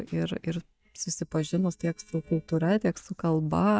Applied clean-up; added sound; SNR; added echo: neural mask model DeepFilterNet 3.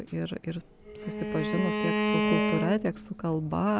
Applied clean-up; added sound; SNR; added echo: none; Bowed string instrument; -1 dB; none.